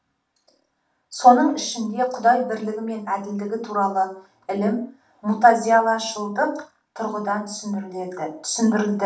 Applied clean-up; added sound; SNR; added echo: none; none; none; reverberation time 0.4 s.